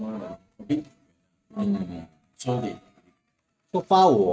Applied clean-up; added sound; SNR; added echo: neural mask model RNNoise.